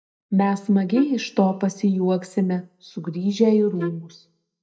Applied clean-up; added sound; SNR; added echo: neural mask model DeepFilterNet 3.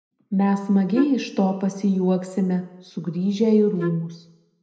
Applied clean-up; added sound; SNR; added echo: none; Wind instrument, woodwind instrument; 10 dB; reverberation time 0.8 s.